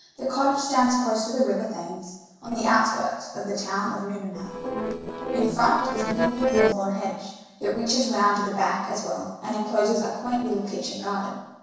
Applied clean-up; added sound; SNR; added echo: neural separator model SepFormer DNS4.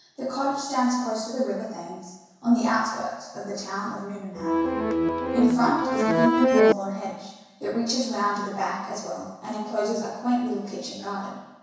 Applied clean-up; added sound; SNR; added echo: none; Accordion; -5 dB; reverberation time 1.1 s.